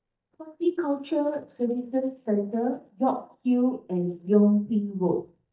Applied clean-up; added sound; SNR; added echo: neural mask model DeepFilterNet 3.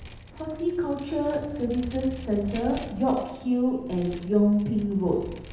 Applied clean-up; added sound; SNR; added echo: none; Vehicle; 14 dB; reverberation time 0.9 s.